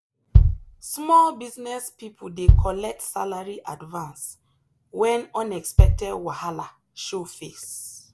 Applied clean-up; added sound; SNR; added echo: none; Bass drum; -5 dB; none.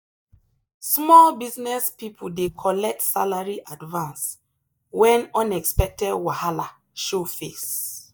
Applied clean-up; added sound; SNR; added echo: neural mask model DeepFilterNet 3.